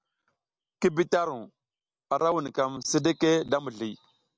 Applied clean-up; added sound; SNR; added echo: none; none; none; none.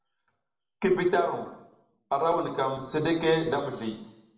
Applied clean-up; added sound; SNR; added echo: none; none; none; reverberation time 0.6 s.